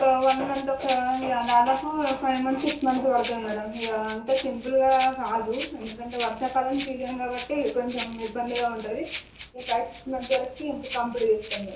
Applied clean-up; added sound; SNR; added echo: none; Rattle (instrument); 11 dB; reverberation time 0.7 s.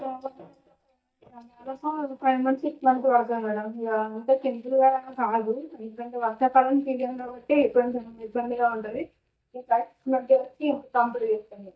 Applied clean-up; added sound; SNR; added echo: neural mask model DeepFilterNet 3.